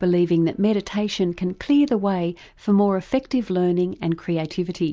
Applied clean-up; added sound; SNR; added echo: none; none; none; none.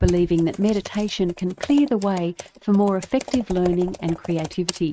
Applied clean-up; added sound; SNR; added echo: neural mask model RNNoise.